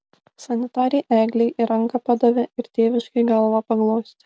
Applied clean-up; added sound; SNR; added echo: none; none; none; none.